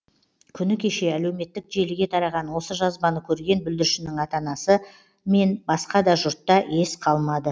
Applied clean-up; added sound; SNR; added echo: none; none; none; none.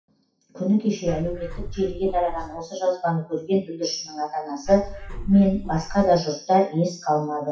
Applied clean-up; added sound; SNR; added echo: classical method WPE with log-MMSE.